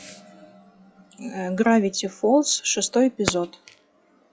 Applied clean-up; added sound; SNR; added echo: classical method log-MMSE.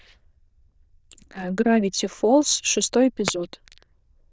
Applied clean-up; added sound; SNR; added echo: neural diffusion model UNIVERSE++.